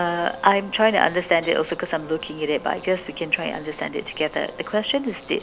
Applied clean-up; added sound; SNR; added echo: none; Wind instrument, woodwind instrument + Shatter; 19 dB; none.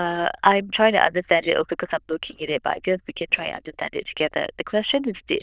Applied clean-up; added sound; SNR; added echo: neural diffusion model UNIVERSE++.